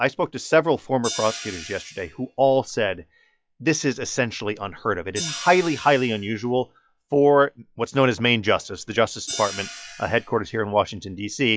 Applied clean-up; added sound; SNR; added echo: classical method log-MMSE.